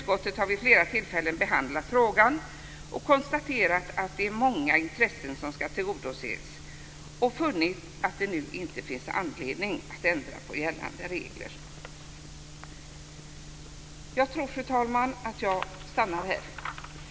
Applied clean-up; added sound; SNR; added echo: none; none; none; none.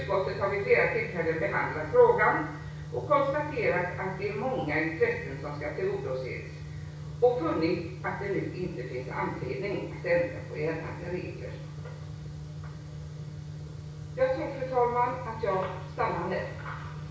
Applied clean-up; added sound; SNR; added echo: none; none; none; reverberation time 0.6 s.